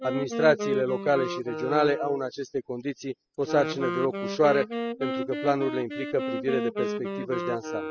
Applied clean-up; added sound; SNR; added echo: classical method spectral subtraction.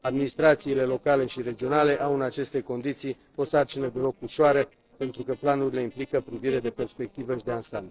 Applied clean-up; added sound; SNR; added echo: neural separator model SepFormer DNS4.